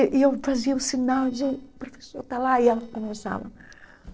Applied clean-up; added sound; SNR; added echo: neural separator model SepFormer DNS4.